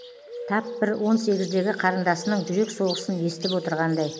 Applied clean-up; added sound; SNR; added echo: none; Bird; 12 dB; none.